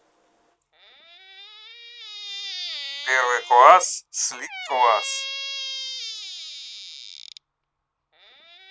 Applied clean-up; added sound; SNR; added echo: none; Squeak; 12 dB; none.